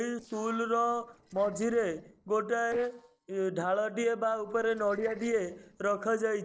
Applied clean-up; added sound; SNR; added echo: neural separator model SepFormer DNS4.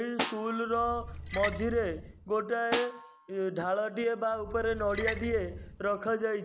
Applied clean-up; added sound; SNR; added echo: none; Splash, splatter + Snare drum; 7 dB; none.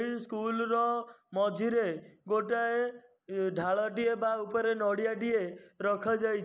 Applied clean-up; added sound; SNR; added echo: none; none; none; none.